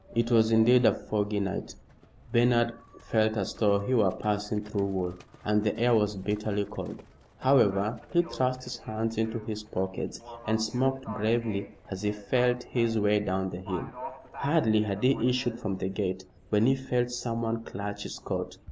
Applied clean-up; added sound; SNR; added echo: none; Livestock, farm animals, working animals; 19 dB; none.